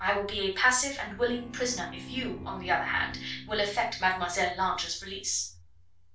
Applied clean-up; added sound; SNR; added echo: none; Bowed string instrument; 15 dB; reverberation time 0.3 s.